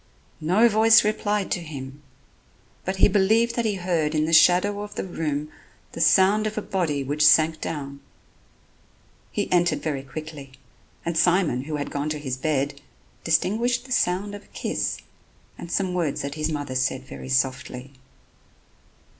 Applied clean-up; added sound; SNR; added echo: none; none; none; none.